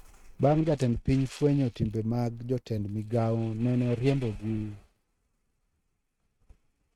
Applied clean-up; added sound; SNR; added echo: neural mask model RNNoise.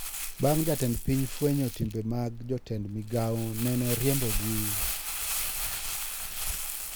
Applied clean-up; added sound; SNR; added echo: none; Crumpling, crinkling; 3 dB; none.